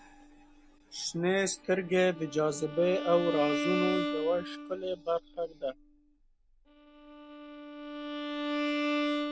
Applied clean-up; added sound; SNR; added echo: none; Bowed string instrument; 4 dB; none.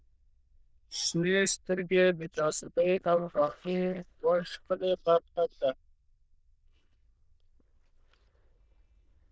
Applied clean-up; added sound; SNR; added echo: neural diffusion model UNIVERSE++.